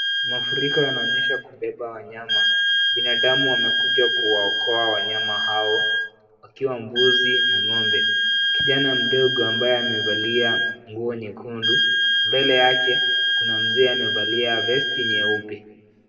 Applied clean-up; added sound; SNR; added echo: none; Wind instrument, woodwind instrument; -4 dB; reverberation time 1.0 s.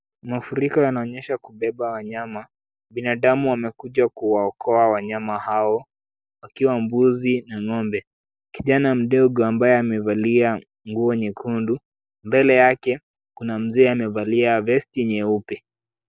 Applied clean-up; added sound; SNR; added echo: none; none; none; none.